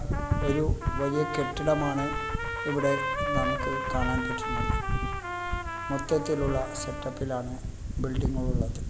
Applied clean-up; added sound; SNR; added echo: none; Trumpet; 5 dB; none.